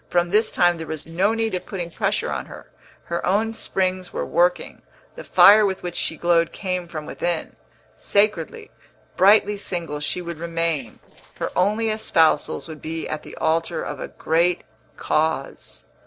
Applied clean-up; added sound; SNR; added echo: neural separator model SepFormer DNS4.